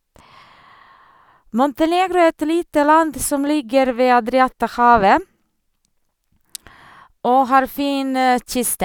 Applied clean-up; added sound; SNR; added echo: none; none; none; none.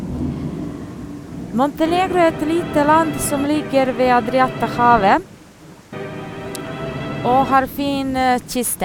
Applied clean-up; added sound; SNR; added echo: none; Thunder / Rain + Musical instrument; 9 dB; none.